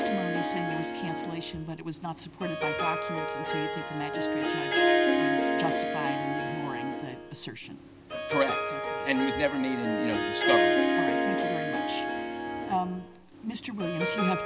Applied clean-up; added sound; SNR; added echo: none; Harp; -5 dB; none.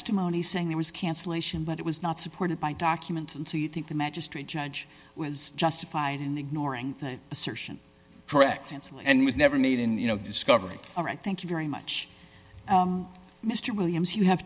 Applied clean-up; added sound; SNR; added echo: none; none; none; none.